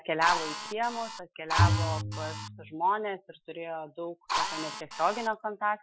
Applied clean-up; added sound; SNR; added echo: classical method Wiener filter.